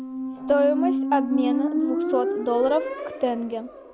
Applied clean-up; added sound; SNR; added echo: none; Squeak; 1 dB; none.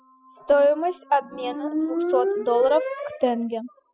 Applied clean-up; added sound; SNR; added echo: classical method spectral subtraction.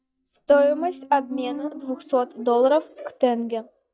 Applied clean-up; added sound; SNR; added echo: neural mask model DeepFilterNet 3.